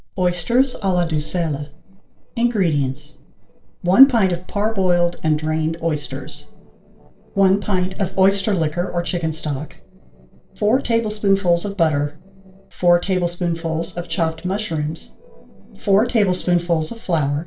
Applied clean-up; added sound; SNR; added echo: neural separator model SepFormer DNS4.